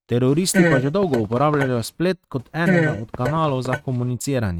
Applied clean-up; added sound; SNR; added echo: neural mask model RNNoise.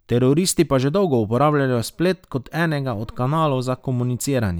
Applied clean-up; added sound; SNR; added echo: none; none; none; none.